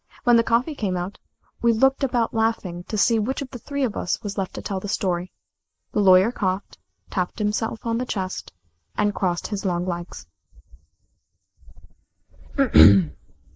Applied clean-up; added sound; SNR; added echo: neural mask model Resemble Enhance denoiser.